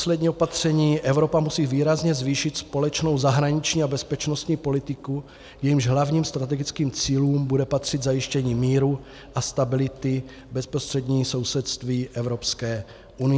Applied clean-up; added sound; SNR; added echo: none; none; none; none.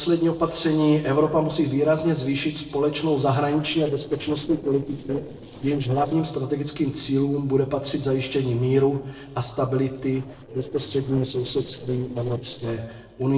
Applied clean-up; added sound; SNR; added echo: neural separator model SepFormer DNS4.